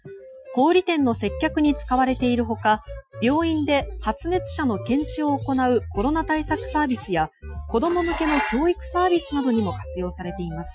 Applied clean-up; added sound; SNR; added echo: classical method Wiener filter.